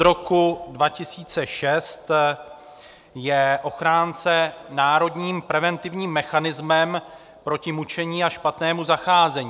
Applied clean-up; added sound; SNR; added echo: none; none; none; none.